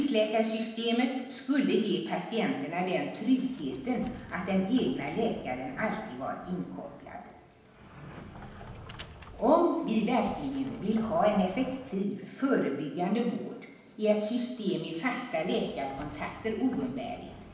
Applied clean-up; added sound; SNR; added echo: none; Sliding door; 20 dB; reverberation time 0.9 s.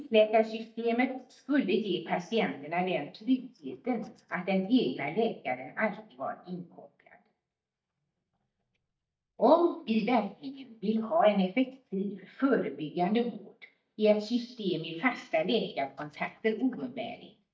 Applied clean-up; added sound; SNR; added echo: neural mask model DeepFilterNet 3.